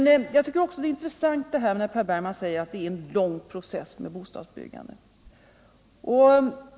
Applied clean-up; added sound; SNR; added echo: none; none; none; none.